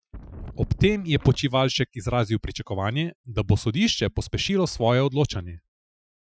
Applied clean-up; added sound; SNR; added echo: classical method Wiener filter.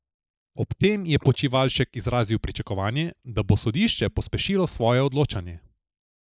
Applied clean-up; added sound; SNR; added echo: neural mask model Resemble Enhance denoiser.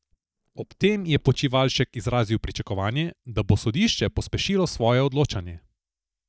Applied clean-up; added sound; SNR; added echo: neural mask model DeepFilterNet 3.